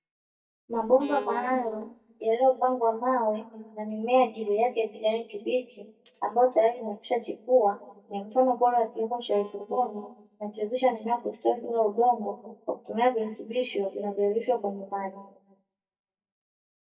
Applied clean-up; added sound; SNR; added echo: neural mask model DeepFilterNet 3.